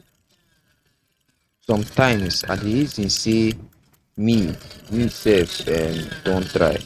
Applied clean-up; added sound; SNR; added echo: neural mask model RNNoise.